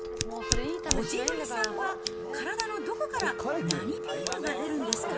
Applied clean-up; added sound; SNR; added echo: none; Scissors + Telephone; 1 dB; none.